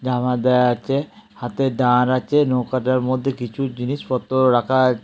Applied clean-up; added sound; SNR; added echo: none; none; none; none.